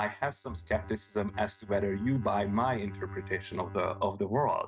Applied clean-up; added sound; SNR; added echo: neural mask model RNNoise.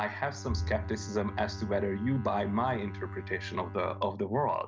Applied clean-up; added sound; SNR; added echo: none; Bowed string instrument + Bowed string instrument; 7 dB; none.